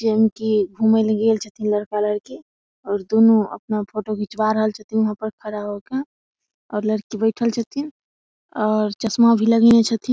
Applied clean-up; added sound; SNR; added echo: none; none; none; none.